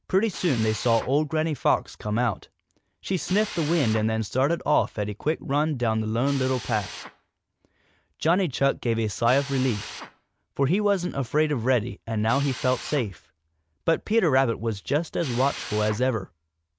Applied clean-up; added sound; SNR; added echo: none; Drill; 17 dB; none.